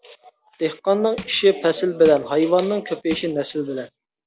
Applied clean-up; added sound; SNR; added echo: none; Crushing; 18 dB; none.